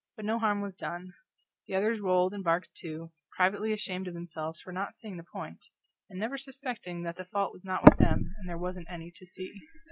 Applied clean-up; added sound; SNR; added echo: none; none; none; none.